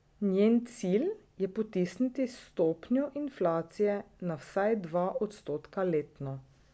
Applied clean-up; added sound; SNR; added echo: none; none; none; none.